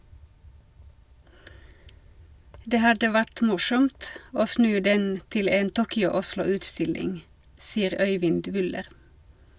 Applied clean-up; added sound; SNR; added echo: none; none; none; none.